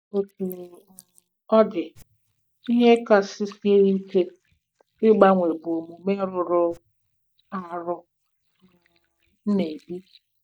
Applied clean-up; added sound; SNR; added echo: neural mask model DeepFilterNet 3.